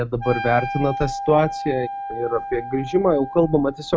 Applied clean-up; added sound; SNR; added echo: none; Wind instrument, woodwind instrument; 9 dB; none.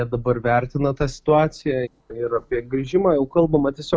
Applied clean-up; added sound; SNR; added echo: none; none; none; none.